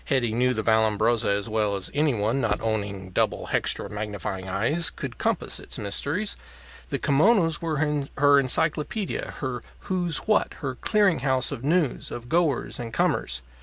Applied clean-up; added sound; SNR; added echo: none; Writing; 12 dB; none.